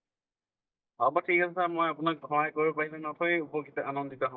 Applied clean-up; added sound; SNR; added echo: neural mask model DeepFilterNet 3.